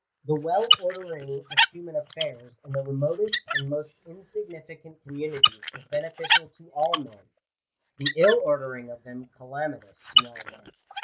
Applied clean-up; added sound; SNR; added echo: neural mask model Resemble Enhance denoiser.